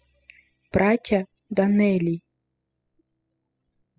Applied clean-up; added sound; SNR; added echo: classical method spectral subtraction.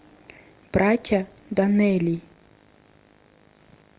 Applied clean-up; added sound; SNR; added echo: none; none; none; none.